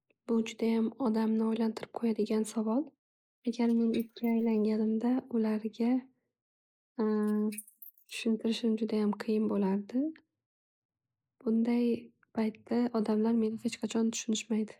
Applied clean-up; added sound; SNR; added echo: neural mask model Resemble Enhance denoiser.